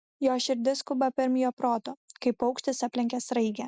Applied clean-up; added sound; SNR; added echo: none; none; none; none.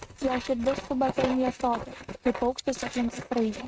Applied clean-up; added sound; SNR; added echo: neural mask model RNNoise.